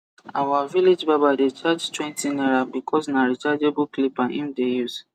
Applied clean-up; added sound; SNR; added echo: none; none; none; none.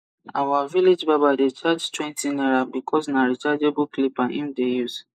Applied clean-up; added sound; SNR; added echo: neural mask model Resemble Enhance denoiser.